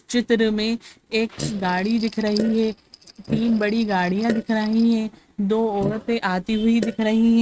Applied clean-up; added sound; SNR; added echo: neural mask model RNNoise.